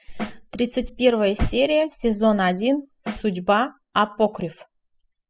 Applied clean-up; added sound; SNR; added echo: classical method spectral subtraction.